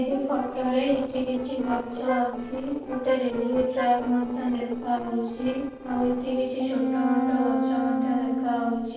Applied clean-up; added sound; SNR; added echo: neural separator model SepFormer DNS4.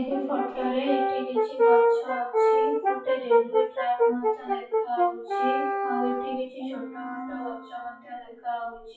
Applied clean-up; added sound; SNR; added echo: classical method WPE with log-MMSE.